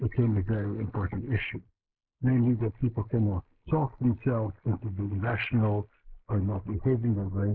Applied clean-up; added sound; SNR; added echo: neural mask model Resemble Enhance denoiser.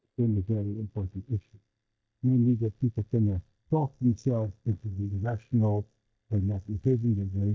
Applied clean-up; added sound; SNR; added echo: neural mask model DeepFilterNet 3.